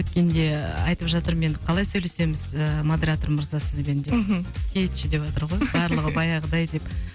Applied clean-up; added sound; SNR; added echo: none; none; none; none.